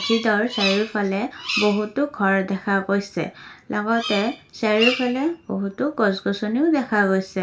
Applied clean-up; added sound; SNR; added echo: none; Bird vocalization, bird call, bird song; 10 dB; reverberation time 0.3 s.